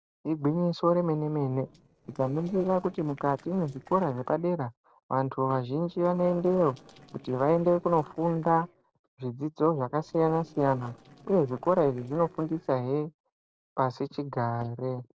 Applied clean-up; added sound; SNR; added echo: neural separator model SepFormer DNS4.